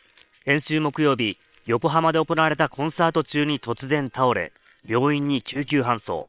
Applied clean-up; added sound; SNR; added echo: neural separator model SepFormer WHAM!.